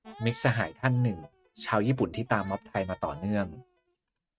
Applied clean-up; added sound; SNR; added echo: neural mask model RNNoise.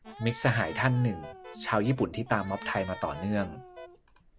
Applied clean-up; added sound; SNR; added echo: none; Cat + Alarm; 14 dB; none.